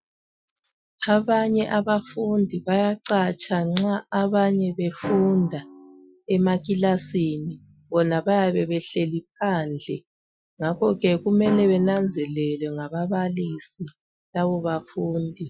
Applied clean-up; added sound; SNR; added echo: classical method Wiener filter.